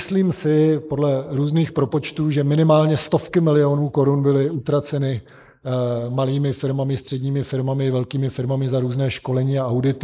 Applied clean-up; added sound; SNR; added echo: neural mask model Resemble Enhance denoiser.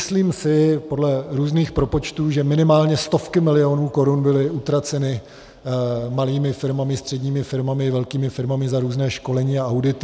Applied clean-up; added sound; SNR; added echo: none; none; none; none.